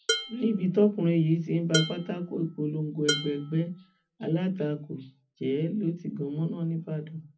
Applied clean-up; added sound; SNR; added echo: none; Dishes, pots, and pans; 6 dB; reverberation time 0.4 s.